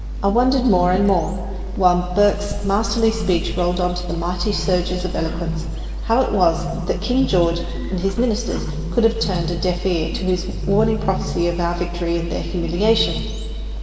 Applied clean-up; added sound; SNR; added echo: none; Bird; 13 dB; reverberation time 2.5 s.